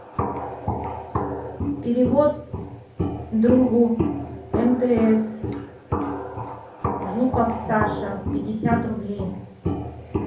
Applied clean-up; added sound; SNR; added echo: none; Walk, footsteps; 4 dB; reverberation time 0.5 s.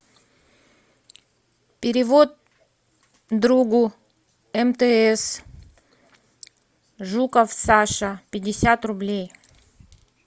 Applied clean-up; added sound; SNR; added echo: none; none; none; none.